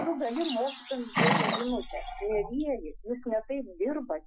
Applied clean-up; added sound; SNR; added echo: classical method Wiener filter.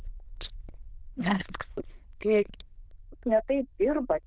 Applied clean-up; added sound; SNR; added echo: neural diffusion model UNIVERSE++.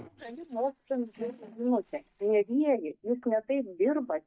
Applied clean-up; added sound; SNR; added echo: neural mask model DeepFilterNet 3.